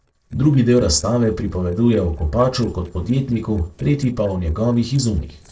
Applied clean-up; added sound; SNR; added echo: neural separator model SepFormer DNS4.